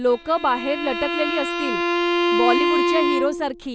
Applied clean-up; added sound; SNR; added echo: none; Bowed string instrument; -2 dB; none.